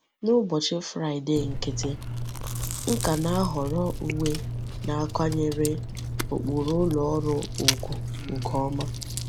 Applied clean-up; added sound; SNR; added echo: none; Chewing, mastication; 4 dB; none.